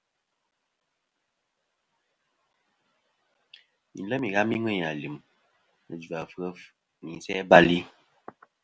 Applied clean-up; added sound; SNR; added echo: none; none; none; none.